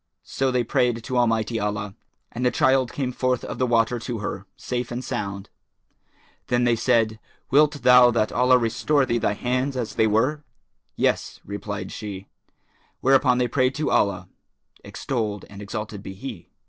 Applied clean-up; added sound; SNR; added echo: neural separator model SepFormer DNS4.